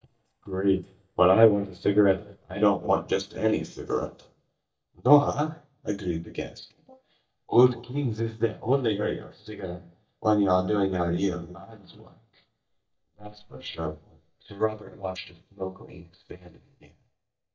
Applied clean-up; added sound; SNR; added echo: neural mask model DeepFilterNet 3.